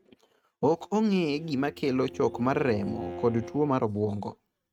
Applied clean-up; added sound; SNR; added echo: neural mask model RNNoise.